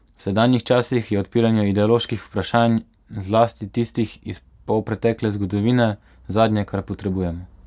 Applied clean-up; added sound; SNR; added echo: none; none; none; none.